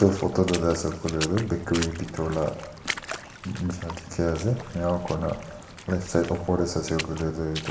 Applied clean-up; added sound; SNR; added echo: none; Water / Splash, splatter; 12 dB; reverberation time 2.1 s.